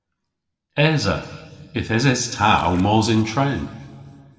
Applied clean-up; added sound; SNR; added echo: neural separator model SepFormer DNS4.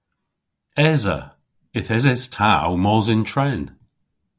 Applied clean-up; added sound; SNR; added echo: none; none; none; none.